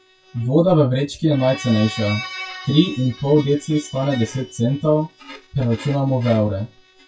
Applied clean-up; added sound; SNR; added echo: classical method WPE with log-MMSE.